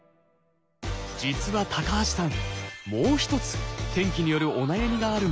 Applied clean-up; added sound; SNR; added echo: none; none; none; none.